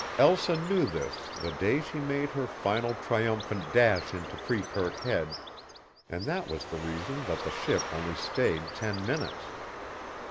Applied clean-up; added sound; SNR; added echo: none; Bird; 8 dB; none.